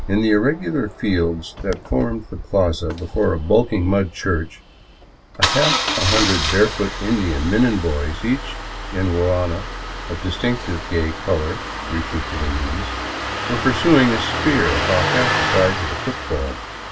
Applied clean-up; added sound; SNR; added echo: none; Engine starting; 5 dB; reverberation time 0.1 s.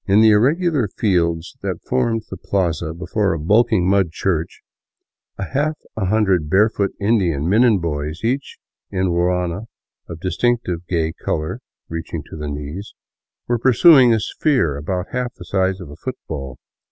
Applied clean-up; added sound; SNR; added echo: none; none; none; none.